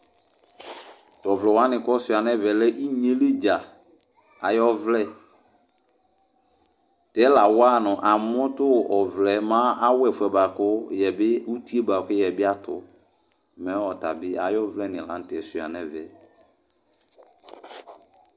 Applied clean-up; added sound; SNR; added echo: none; none; none; none.